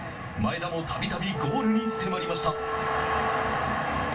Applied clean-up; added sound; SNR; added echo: none; Wind instrument, woodwind instrument; 7 dB; reverberation time 0.2 s.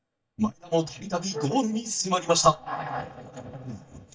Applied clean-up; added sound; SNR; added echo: neural mask model DeepFilterNet 3.